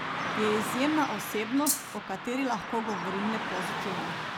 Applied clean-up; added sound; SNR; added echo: none; Car passing by / Traffic noise, roadway noise + Rattle (instrument); 2 dB; none.